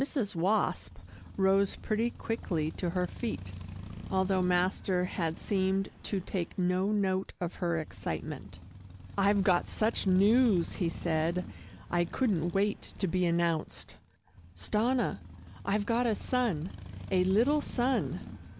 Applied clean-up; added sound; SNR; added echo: none; Motorcycle; 14 dB; none.